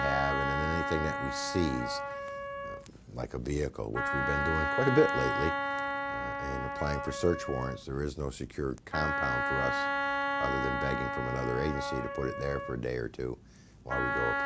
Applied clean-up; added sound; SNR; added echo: none; Wind instrument, woodwind instrument; 0 dB; none.